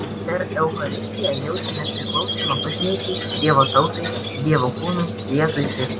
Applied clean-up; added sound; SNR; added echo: none; Squeak; 3 dB; none.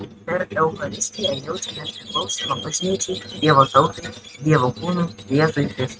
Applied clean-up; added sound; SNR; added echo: neural mask model RNNoise.